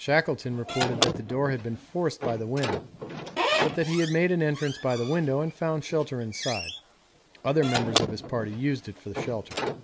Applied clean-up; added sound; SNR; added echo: none; Squeak / Slam; 4 dB; none.